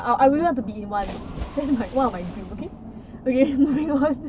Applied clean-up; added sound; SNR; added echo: none; Splash, splatter; 15 dB; none.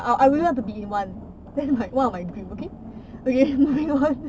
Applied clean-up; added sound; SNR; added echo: none; none; none; none.